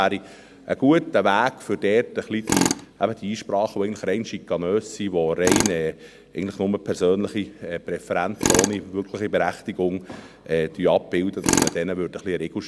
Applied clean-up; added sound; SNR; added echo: none; Tools; 6 dB; none.